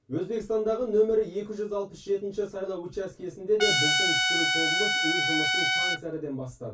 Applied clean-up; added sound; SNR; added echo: none; Trumpet; -4 dB; reverberation time 0.2 s.